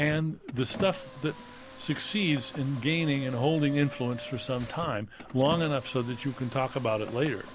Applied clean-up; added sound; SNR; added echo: none; Car; 14 dB; none.